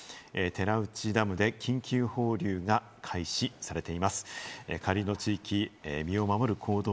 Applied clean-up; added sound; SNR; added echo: none; none; none; none.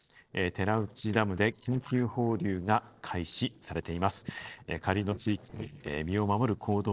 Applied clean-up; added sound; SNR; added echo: neural separator model SepFormer DNS4.